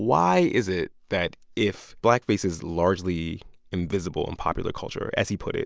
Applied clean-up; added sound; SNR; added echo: none; none; none; none.